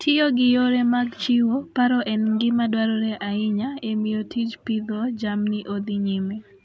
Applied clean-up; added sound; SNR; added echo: none; none; none; none.